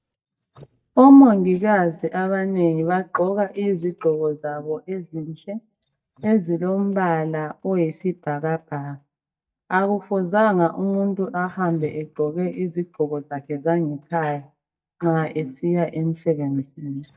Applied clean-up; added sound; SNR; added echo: neural mask model DeepFilterNet 3.